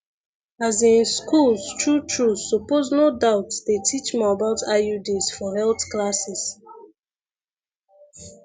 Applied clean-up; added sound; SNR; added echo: none; none; none; none.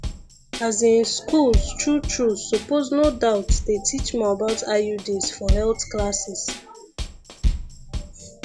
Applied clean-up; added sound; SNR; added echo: none; Drum kit; 5 dB; none.